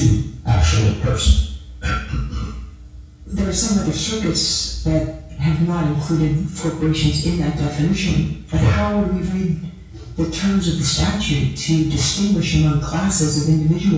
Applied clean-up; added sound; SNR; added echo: none; none; none; reverberation time 0.6 s.